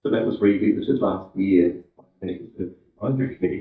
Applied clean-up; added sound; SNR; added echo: neural mask model DeepFilterNet 3.